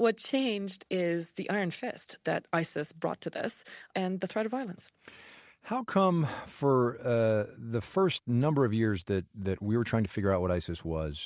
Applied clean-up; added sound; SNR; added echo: none; none; none; none.